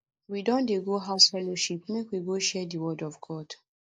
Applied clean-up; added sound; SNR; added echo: neural mask model Resemble Enhance denoiser.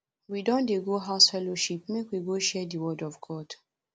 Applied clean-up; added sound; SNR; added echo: none; none; none; none.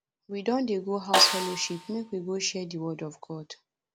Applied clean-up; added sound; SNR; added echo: none; Snare drum; 2 dB; none.